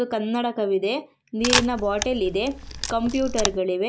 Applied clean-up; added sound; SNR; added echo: none; Camera; 4 dB; none.